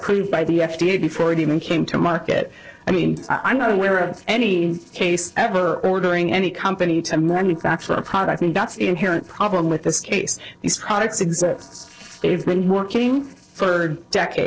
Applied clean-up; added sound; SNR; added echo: neural separator model SepFormer DNS4.